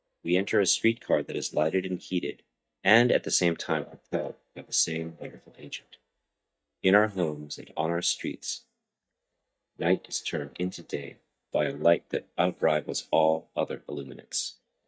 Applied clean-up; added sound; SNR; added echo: neural mask model DeepFilterNet 3.